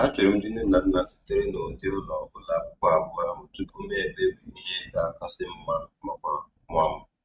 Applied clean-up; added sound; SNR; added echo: neural mask model RNNoise.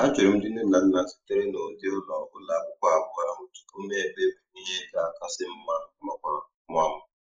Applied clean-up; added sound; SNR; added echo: neural mask model Resemble Enhance denoiser.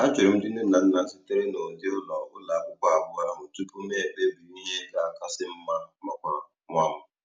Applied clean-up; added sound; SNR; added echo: none; none; none; none.